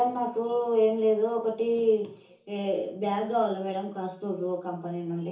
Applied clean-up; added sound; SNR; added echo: none; none; none; reverberation time 0.7 s.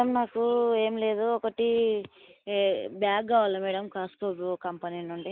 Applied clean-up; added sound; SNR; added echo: none; none; none; none.